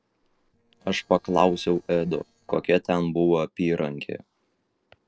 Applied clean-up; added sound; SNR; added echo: neural separator model SepFormer DNS4.